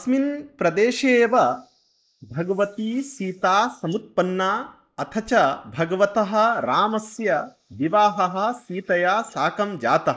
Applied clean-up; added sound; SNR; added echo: neural mask model Resemble Enhance denoiser.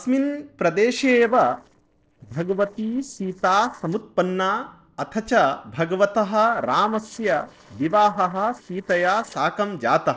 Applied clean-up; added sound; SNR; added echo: neural separator model SepFormer DNS4.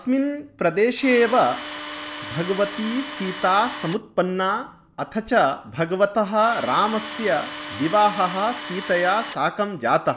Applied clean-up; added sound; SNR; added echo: none; Tools; 10 dB; none.